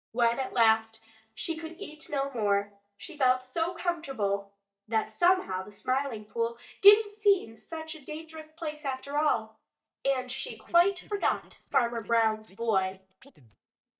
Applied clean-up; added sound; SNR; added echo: neural mask model DeepFilterNet 3.